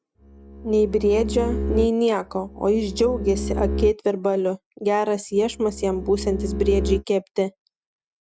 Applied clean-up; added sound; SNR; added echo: none; Bowed string instrument; 5 dB; none.